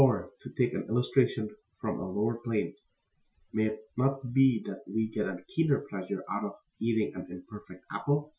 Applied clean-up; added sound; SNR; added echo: classical method Wiener filter.